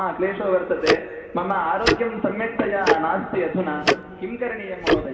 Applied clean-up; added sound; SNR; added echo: none; Tick-tock; 2 dB; reverberation time 2.1 s.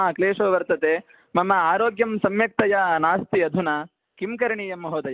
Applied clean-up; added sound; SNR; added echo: none; none; none; none.